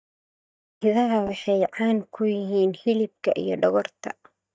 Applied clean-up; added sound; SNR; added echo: neural mask model DeepFilterNet 3.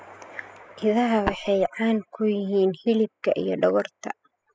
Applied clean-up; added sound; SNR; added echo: classical method spectral subtraction.